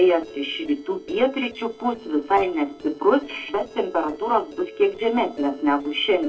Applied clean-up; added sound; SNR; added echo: neural separator model SepFormer DNS4.